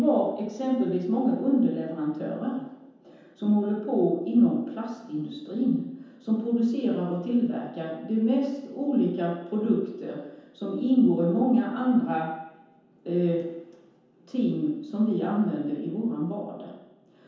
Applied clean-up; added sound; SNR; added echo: none; none; none; reverberation time 0.9 s.